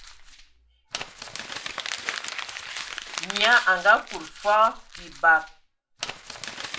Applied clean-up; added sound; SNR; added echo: none; Crumpling, crinkling; 10 dB; reverberation time 0.3 s.